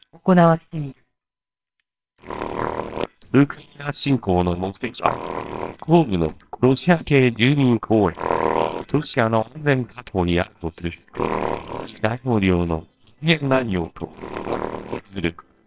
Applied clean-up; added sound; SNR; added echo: neural separator model SepFormer WHAMR!.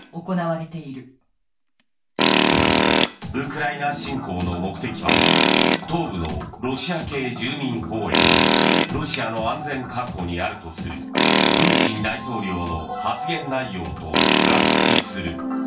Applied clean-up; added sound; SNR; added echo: none; Tools; -4 dB; reverberation time 0.3 s.